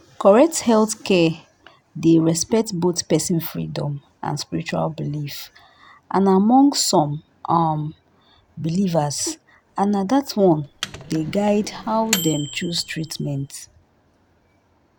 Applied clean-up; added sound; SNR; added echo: none; Microwave oven; 11 dB; none.